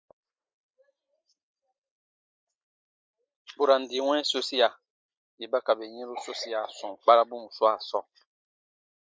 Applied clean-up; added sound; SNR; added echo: neural mask model Resemble Enhance denoiser.